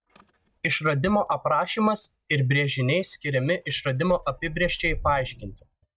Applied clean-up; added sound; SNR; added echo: neural mask model RNNoise.